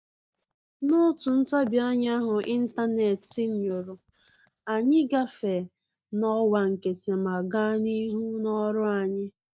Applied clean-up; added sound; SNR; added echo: neural mask model DeepFilterNet 3.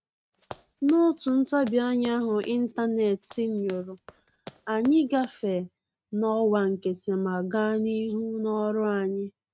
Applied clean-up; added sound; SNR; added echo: neural mask model RNNoise.